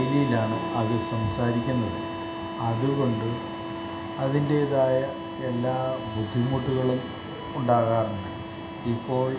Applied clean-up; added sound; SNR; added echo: none; Harmonica; 9 dB; reverberation time 0.9 s.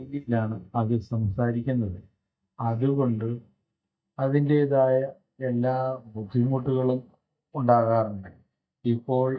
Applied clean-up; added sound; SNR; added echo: neural mask model DeepFilterNet 3.